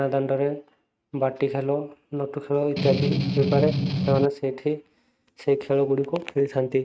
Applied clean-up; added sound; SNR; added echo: neural mask model RNNoise.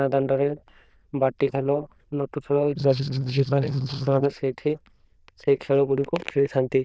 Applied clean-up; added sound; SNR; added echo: neural diffusion model UNIVERSE++.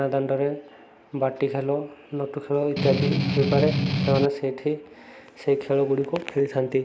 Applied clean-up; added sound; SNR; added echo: none; Strum; -2 dB; none.